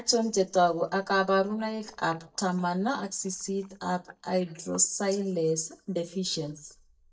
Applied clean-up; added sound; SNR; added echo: neural mask model DeepFilterNet 3.